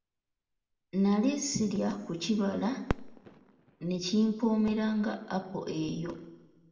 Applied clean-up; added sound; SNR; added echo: none; Fireworks; 14 dB; reverberation time 1.0 s.